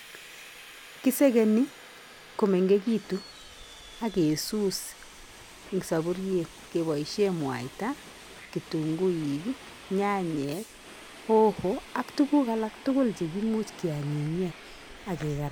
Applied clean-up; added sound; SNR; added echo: none; Subway, metro, underground; 18 dB; none.